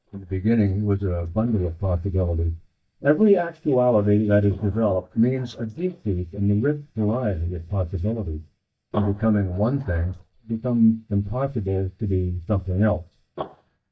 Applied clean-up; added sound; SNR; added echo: neural mask model DeepFilterNet 3.